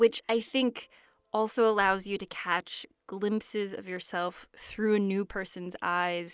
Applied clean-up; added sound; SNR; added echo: none; none; none; none.